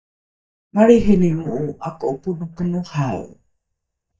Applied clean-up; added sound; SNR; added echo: neural mask model DeepFilterNet 3.